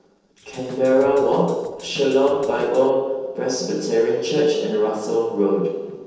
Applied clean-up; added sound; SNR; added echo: neural separator model SepFormer DNS4.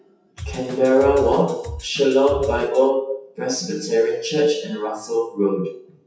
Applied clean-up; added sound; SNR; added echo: classical method WPE with log-MMSE.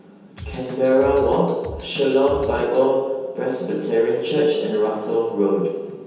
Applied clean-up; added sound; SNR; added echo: none; Drum kit; 15 dB; reverberation time 1.2 s.